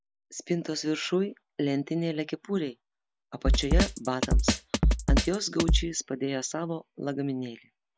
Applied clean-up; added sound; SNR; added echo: none; Drum kit; -2 dB; none.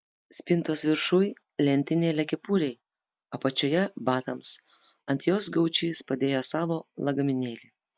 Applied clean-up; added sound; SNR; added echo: none; none; none; none.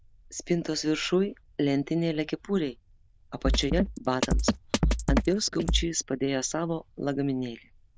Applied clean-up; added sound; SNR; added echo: neural diffusion model UNIVERSE++.